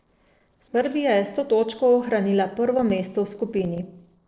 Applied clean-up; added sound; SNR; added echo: neural separator model SepFormer DNS4.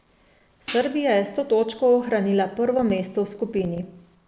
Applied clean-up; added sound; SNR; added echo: none; Hi-hat; 16 dB; none.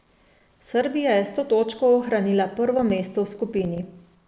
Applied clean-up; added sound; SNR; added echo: none; none; none; none.